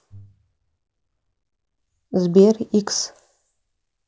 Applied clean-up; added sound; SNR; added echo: none; none; none; none.